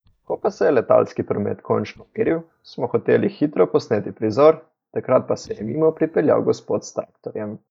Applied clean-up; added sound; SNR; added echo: neural mask model DeepFilterNet 3.